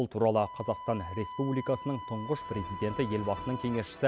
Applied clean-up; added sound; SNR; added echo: none; Wind instrument, woodwind instrument; 11 dB; none.